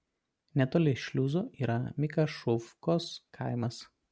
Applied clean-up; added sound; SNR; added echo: none; none; none; none.